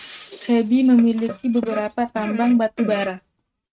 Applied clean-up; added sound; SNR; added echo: neural mask model RNNoise.